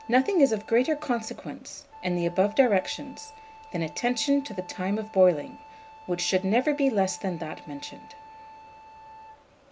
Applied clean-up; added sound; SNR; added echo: none; Wind instrument, woodwind instrument; 20 dB; none.